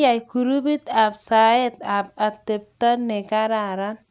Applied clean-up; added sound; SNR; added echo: none; none; none; none.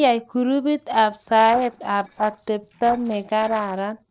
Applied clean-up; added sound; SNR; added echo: neural separator model SepFormer DNS4.